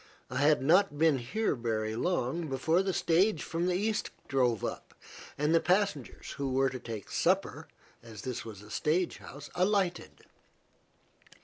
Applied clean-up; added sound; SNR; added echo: none; none; none; none.